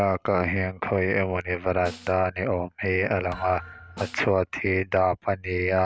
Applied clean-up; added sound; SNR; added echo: none; Snare drum + Thump, thud; 19 dB; none.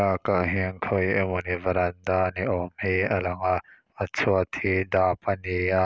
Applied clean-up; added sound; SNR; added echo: none; none; none; none.